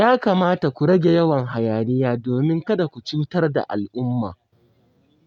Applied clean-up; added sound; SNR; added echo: none; none; none; none.